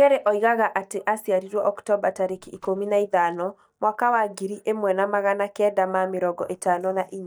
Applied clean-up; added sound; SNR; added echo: neural mask model DeepFilterNet 3.